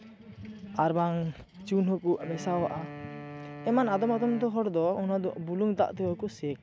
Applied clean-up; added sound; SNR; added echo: none; Wind instrument, woodwind instrument; 14 dB; none.